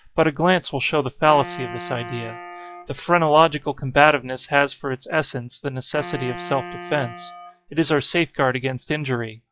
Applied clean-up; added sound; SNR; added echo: classical method log-MMSE.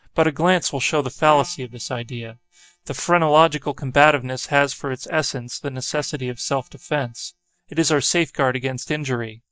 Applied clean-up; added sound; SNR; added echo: neural mask model DeepFilterNet 3.